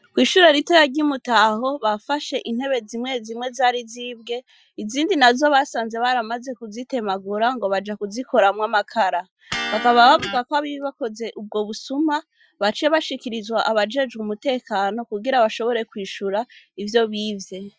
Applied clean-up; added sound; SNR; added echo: classical method Wiener filter.